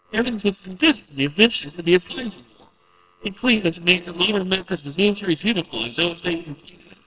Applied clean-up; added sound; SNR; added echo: neural separator model SepFormer WHAMR!.